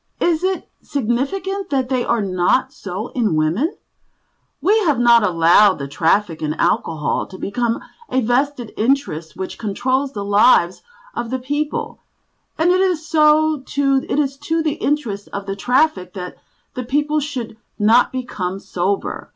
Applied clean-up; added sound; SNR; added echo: none; none; none; none.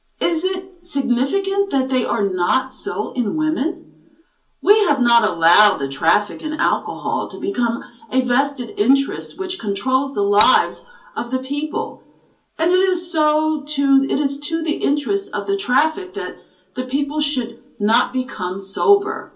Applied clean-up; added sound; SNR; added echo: none; Cutlery, silverware; 8 dB; reverberation time 0.3 s.